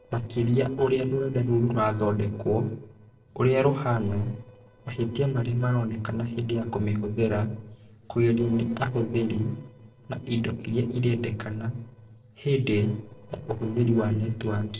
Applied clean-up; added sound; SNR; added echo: neural separator model SepFormer DNS4.